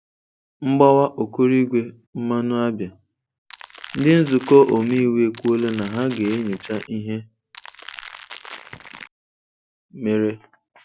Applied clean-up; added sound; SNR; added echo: none; Crackle; 16 dB; none.